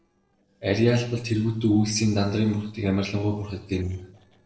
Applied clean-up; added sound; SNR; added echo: neural separator model SepFormer DNS4.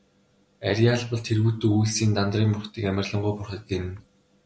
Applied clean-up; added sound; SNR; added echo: none; none; none; none.